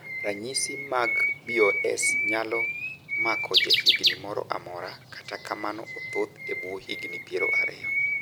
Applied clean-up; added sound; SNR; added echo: none; Bird; -3 dB; none.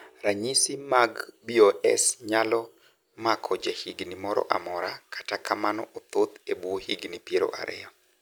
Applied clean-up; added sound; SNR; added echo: none; none; none; none.